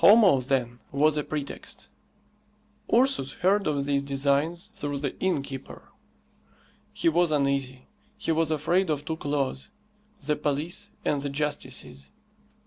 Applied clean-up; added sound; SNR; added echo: none; none; none; none.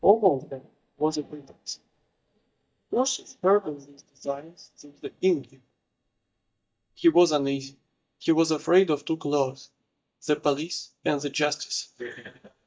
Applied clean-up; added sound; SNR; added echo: neural mask model DeepFilterNet 3.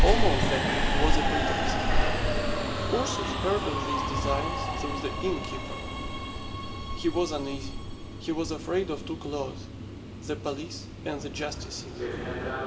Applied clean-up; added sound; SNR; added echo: none; Subway, metro, underground; -5 dB; reverberation time 0.8 s.